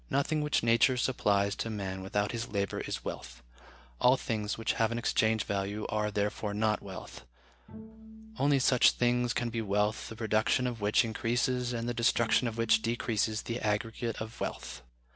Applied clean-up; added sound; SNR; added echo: none; Bowed string instrument; 20 dB; none.